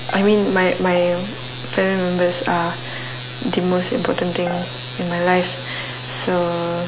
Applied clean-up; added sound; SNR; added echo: none; Dishes, pots, and pans / Chink, clink; 17 dB; none.